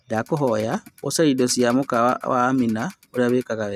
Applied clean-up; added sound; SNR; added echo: neural mask model RNNoise.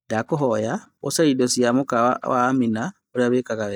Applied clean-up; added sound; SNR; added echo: neural mask model DeepFilterNet 3.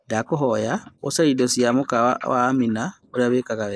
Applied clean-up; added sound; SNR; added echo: neural mask model Resemble Enhance denoiser.